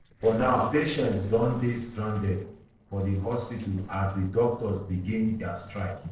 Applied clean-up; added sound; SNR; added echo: neural separator model SepFormer DNS4.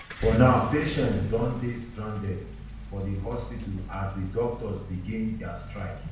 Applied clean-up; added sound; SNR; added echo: none; Accelerating, revving, vroom; 8 dB; reverberation time 0.5 s.